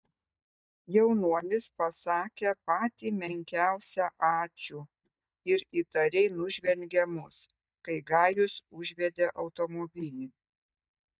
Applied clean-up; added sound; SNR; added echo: neural mask model DeepFilterNet 3.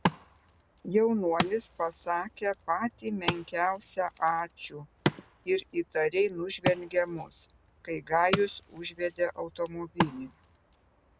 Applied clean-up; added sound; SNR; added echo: none; Wood; 6 dB; none.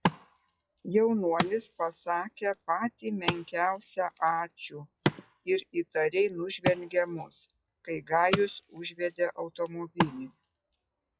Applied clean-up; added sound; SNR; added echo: classical method log-MMSE.